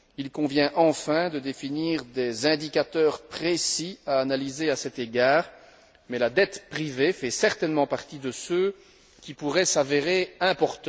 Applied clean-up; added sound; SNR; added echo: none; none; none; none.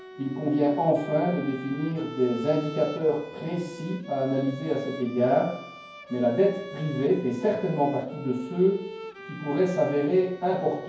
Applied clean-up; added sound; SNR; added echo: none; Bowed string instrument; 15 dB; reverberation time 0.9 s.